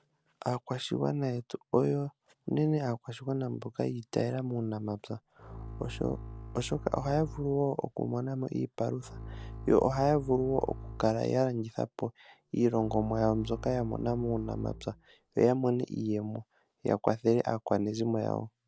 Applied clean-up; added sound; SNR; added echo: none; Bowed string instrument; 13 dB; none.